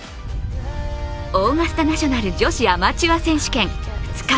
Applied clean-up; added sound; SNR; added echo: none; none; none; none.